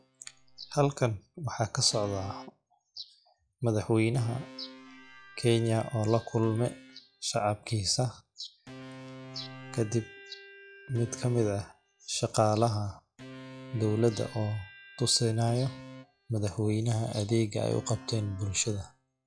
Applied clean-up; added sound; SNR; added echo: classical method log-MMSE.